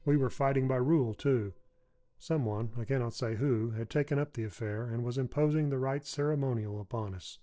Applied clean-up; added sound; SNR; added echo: neural separator model SepFormer DNS4.